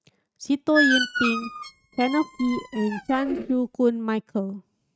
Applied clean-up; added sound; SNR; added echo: neural mask model RNNoise.